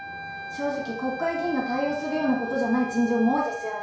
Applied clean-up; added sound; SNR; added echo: none; Wind instrument, woodwind instrument; 9 dB; reverberation time 0.6 s.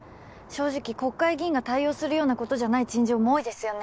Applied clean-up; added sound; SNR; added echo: none; none; none; none.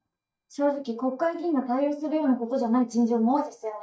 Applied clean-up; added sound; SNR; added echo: neural mask model DeepFilterNet 3.